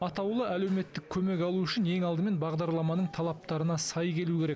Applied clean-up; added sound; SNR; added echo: none; none; none; none.